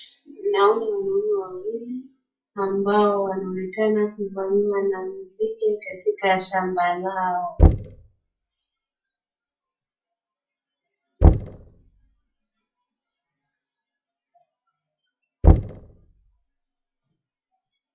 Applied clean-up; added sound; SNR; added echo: classical method WPE with log-MMSE.